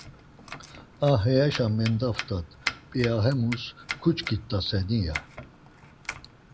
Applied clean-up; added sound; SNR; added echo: none; Domestic sounds, home sounds; 12 dB; none.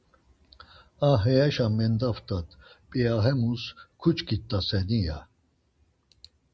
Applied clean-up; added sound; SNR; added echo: none; none; none; none.